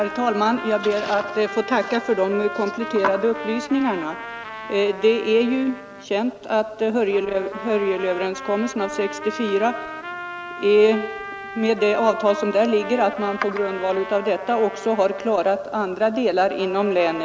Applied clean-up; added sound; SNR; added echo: none; Trumpet; 12 dB; none.